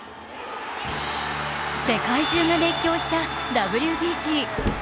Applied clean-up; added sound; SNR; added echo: none; Slam; 14 dB; none.